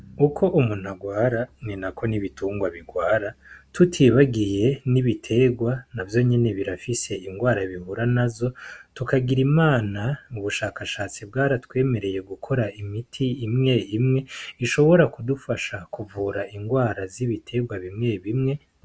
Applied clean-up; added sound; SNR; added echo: none; none; none; none.